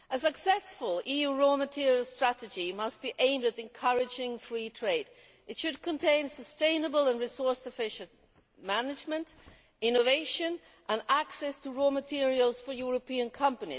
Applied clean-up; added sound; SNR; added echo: none; none; none; none.